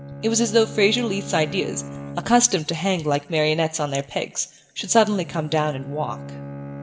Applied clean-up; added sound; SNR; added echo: none; Bowed string instrument; 14 dB; reverberation time 0.9 s.